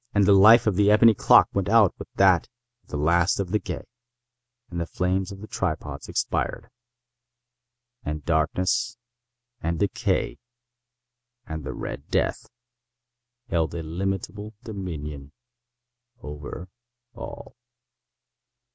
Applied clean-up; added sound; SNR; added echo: none; none; none; none.